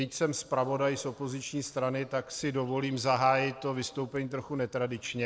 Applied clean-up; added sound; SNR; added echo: neural separator model SepFormer DNS4.